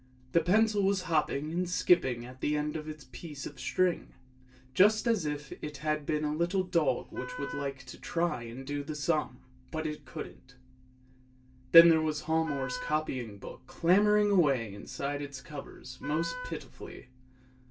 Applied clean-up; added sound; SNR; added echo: none; Wind instrument, woodwind instrument; 13 dB; reverberation time 0.2 s.